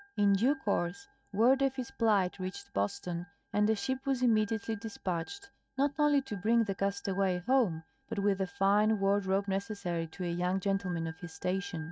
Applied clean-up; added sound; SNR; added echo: neural mask model RNNoise.